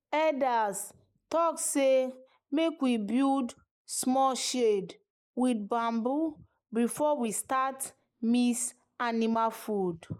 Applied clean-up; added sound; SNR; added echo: neural mask model Resemble Enhance denoiser.